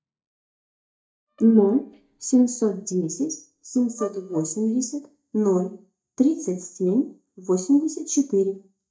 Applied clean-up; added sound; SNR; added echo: neural mask model DeepFilterNet 3.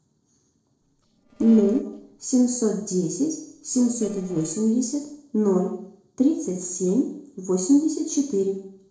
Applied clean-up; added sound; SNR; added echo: neural separator model SepFormer DNS4.